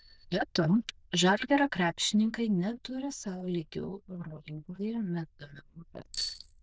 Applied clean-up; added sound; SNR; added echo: neural diffusion model UNIVERSE++.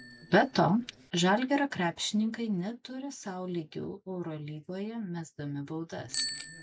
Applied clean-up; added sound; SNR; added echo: none; Bicycle bell; 14 dB; none.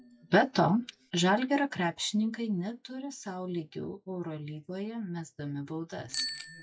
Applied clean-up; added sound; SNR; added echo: classical method log-MMSE.